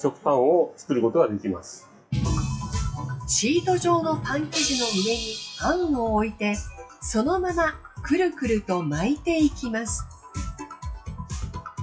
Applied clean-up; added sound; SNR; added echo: classical method WPE with log-MMSE.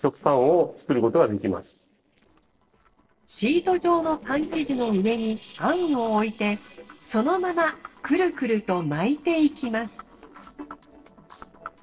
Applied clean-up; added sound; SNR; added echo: neural separator model SepFormer DNS4.